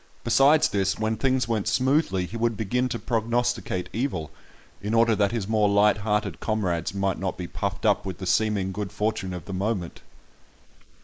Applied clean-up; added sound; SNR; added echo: neural mask model Resemble Enhance denoiser.